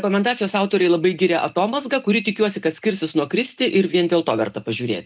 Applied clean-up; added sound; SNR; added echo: none; none; none; none.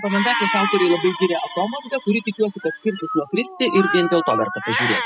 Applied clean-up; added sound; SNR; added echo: classical method spectral subtraction.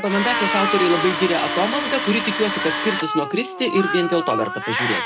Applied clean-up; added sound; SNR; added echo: none; Tools + Cat; 2 dB; none.